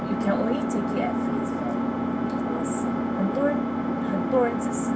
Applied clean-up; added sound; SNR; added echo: none; Engine; -4 dB; reverberation time 0.4 s.